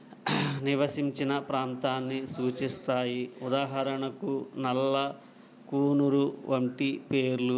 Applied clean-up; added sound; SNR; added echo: none; none; none; none.